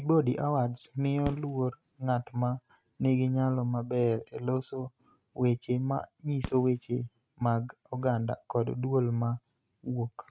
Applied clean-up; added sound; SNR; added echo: neural mask model RNNoise.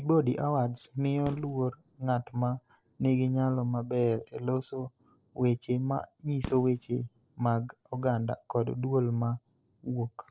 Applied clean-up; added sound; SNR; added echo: neural separator model SepFormer DNS4.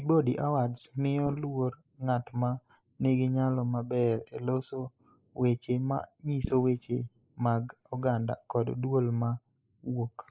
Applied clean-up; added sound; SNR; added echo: neural mask model Resemble Enhance denoiser.